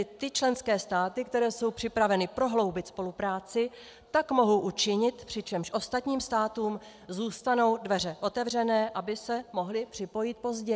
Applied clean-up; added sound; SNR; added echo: none; none; none; none.